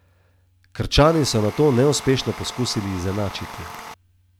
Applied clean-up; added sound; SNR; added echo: none; Tools; 14 dB; none.